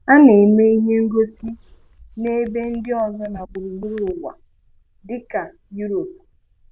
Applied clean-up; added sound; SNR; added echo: neural diffusion model UNIVERSE++.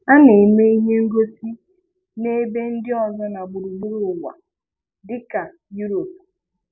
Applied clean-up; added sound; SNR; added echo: none; none; none; none.